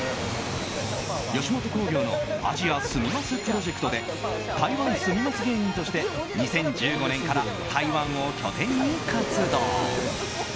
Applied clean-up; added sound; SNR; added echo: none; Fixed-wing aircraft, airplane; 11 dB; none.